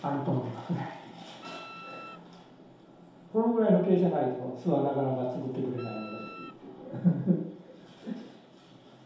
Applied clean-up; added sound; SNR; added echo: none; Wind instrument, woodwind instrument; 17 dB; reverberation time 0.8 s.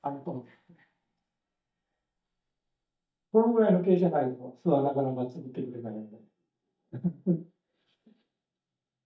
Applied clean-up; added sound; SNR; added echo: neural mask model DeepFilterNet 3.